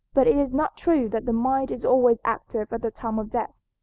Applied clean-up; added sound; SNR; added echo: none; none; none; none.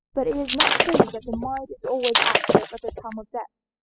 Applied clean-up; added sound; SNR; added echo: classical method spectral subtraction.